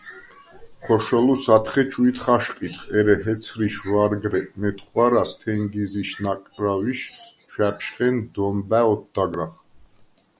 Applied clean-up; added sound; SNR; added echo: none; none; none; none.